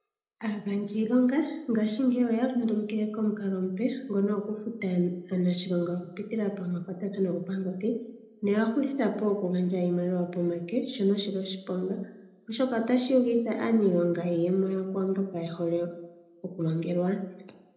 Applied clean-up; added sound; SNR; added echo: none; none; none; reverberation time 0.7 s.